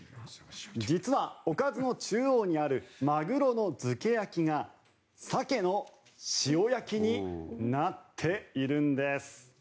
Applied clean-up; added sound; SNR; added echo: none; none; none; none.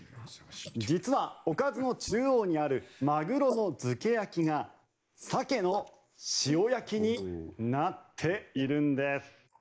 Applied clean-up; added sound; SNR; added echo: neural mask model Resemble Enhance denoiser.